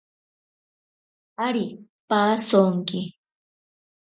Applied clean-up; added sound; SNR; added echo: none; none; none; none.